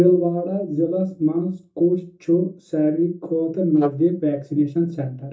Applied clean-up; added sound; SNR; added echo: neural mask model DeepFilterNet 3.